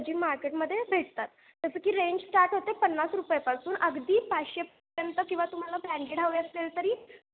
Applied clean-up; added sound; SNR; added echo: none; none; none; none.